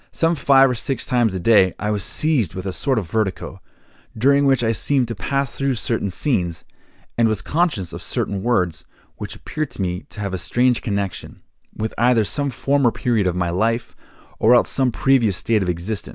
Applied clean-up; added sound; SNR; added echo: none; none; none; none.